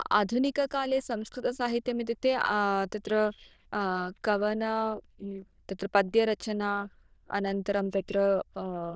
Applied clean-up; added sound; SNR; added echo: neural diffusion model UNIVERSE++.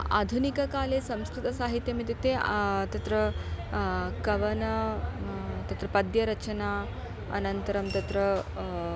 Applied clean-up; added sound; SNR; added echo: none; Coin (dropping) / Glass; 18 dB; none.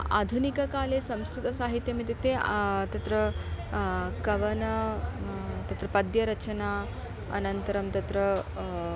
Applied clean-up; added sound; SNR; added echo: none; none; none; none.